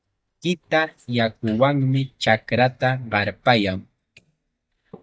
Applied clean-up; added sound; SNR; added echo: neural mask model DeepFilterNet 3.